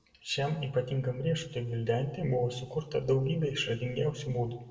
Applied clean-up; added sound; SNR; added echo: none; none; none; reverberation time 0.8 s.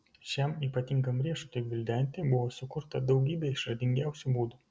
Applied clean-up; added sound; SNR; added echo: none; none; none; none.